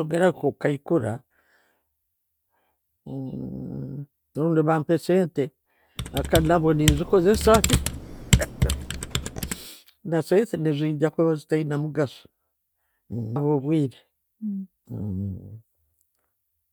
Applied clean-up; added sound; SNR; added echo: none; Computer keyboard; 0 dB; none.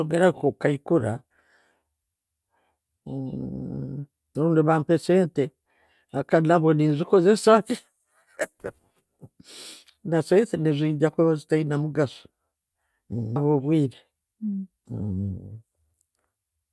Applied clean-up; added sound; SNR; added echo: none; none; none; none.